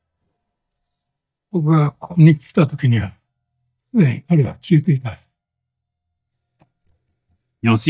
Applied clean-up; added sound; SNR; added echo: neural mask model DeepFilterNet 3.